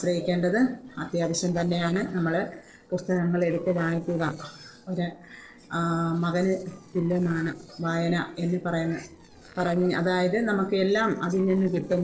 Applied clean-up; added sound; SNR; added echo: neural separator model SepFormer DNS4.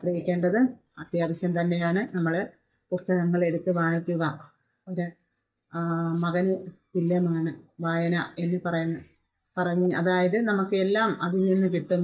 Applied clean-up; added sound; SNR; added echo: neural mask model DeepFilterNet 3.